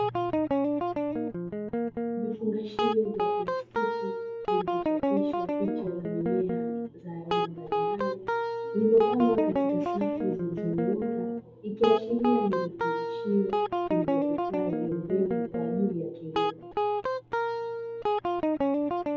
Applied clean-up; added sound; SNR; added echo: none; Guitar; -2 dB; reverberation time 0.7 s.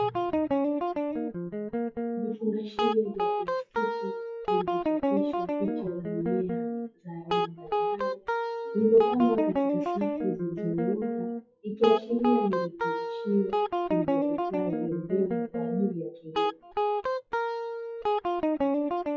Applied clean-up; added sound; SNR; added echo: classical method WPE with log-MMSE.